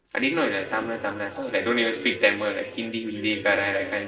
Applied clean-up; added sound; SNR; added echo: neural separator model SepFormer DNS4.